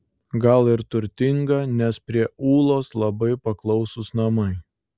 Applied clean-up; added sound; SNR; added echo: none; none; none; none.